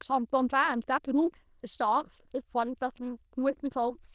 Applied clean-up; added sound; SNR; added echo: neural diffusion model UNIVERSE++.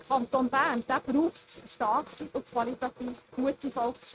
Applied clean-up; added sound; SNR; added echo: neural mask model RNNoise.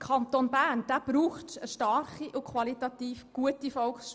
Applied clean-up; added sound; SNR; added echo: none; none; none; none.